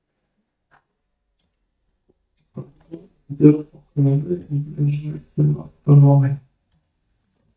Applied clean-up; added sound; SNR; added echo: neural mask model DeepFilterNet 3.